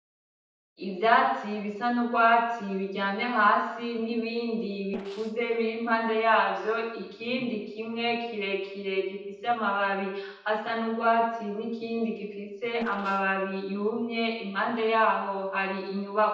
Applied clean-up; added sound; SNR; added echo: neural separator model SepFormer DNS4.